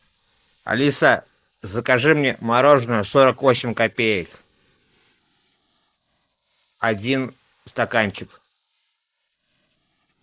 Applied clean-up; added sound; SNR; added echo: neural mask model Resemble Enhance denoiser.